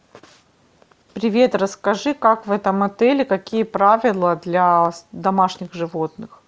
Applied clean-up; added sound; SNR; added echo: none; none; none; none.